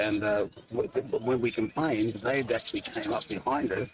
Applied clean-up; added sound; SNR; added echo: neural mask model RNNoise.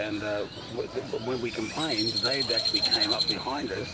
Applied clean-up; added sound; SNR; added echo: none; Crow; -1 dB; none.